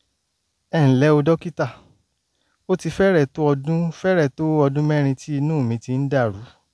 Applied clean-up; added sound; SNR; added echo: none; none; none; none.